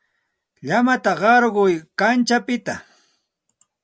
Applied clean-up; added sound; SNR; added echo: none; none; none; none.